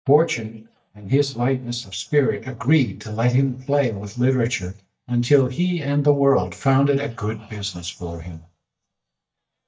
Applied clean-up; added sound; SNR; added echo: neural mask model DeepFilterNet 3.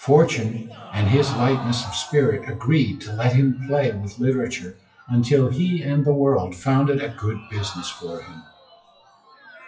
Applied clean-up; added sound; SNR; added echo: classical method WPE with log-MMSE.